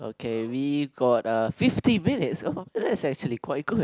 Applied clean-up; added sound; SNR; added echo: none; none; none; none.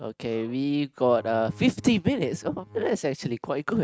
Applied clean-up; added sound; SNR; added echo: neural mask model RNNoise.